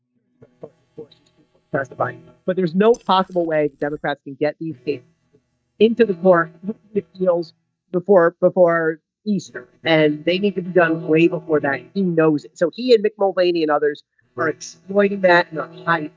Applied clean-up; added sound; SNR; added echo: neural mask model DeepFilterNet 3.